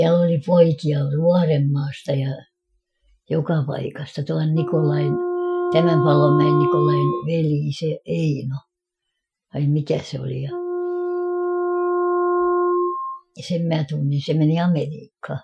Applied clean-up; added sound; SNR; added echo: classical method Wiener filter.